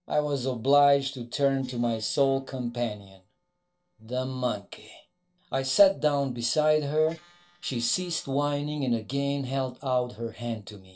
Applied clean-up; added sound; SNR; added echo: neural separator model SepFormer DNS4.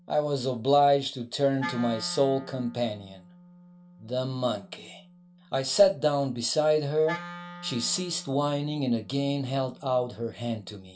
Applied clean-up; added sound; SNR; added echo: none; Wind instrument, woodwind instrument; 18 dB; reverberation time 0.2 s.